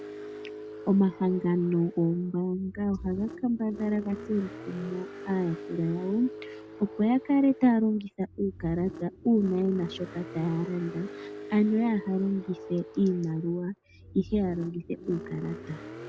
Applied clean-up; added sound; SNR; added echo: none; Car; 14 dB; none.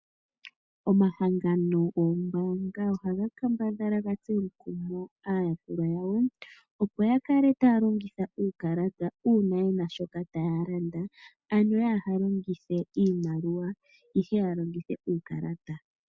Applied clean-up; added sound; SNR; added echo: none; none; none; none.